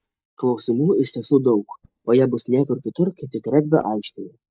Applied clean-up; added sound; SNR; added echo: neural mask model DeepFilterNet 3.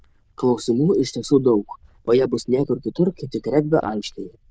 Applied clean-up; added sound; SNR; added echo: neural diffusion model UNIVERSE++.